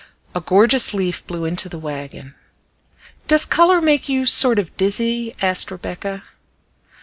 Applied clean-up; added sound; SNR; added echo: none; none; none; none.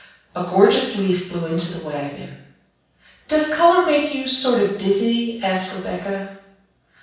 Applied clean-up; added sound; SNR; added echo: none; none; none; reverberation time 0.7 s.